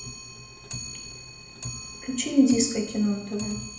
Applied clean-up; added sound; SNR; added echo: none; Clock; 11 dB; reverberation time 0.7 s.